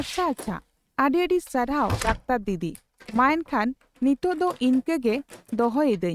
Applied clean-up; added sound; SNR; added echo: neural mask model RNNoise.